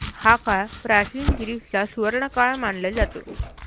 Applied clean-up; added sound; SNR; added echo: none; Domestic sounds, home sounds; 8 dB; none.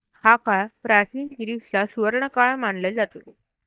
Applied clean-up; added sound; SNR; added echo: neural mask model DeepFilterNet 3.